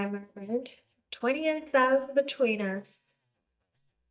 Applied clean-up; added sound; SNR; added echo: neural mask model DeepFilterNet 3.